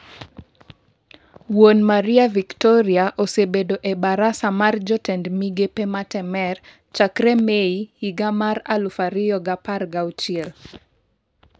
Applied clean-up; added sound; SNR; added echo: none; none; none; none.